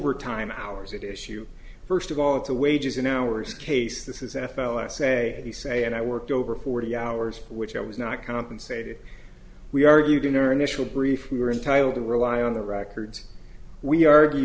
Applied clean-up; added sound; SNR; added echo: none; none; none; none.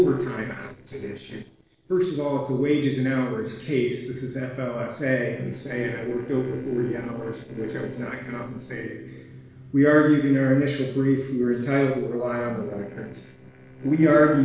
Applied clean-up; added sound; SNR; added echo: neural separator model SepFormer DNS4.